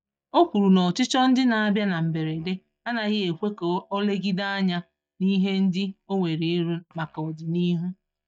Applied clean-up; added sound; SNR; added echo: neural mask model DeepFilterNet 3.